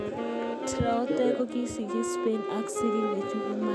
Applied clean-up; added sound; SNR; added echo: none; Wind instrument, woodwind instrument; 3 dB; none.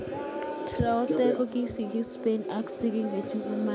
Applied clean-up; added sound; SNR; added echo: none; none; none; none.